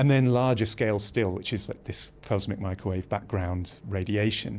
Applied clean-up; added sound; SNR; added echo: none; none; none; none.